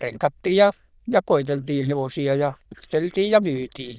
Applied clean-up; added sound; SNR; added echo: neural diffusion model UNIVERSE++.